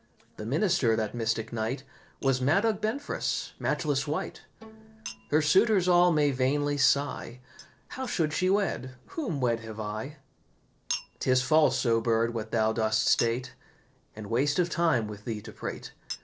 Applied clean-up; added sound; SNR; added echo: neural separator model SepFormer DNS4.